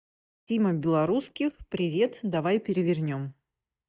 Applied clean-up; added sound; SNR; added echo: neural mask model DeepFilterNet 3.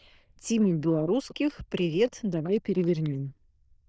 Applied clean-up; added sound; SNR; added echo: neural diffusion model UNIVERSE++.